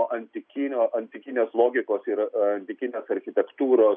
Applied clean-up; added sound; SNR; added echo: none; none; none; none.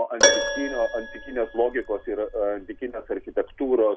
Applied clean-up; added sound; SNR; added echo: none; Keyboard (musical); 1 dB; none.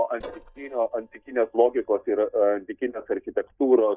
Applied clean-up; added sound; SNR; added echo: neural mask model DeepFilterNet 3.